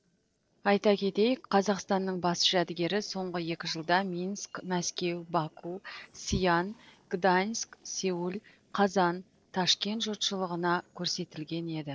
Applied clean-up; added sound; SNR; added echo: neural separator model SepFormer DNS4.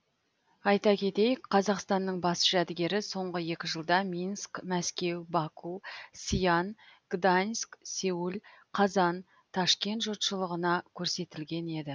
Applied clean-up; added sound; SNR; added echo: none; none; none; none.